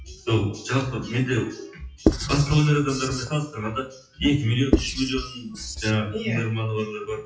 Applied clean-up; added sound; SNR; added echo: classical method WPE with log-MMSE.